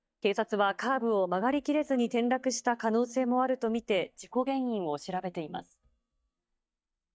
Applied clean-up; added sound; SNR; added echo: neural mask model DeepFilterNet 3.